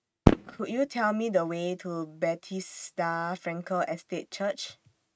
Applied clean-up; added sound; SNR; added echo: neural mask model RNNoise.